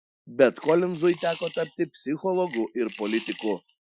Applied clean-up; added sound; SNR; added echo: classical method Wiener filter.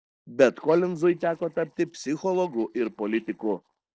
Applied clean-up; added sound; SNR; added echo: neural separator model SepFormer DNS4.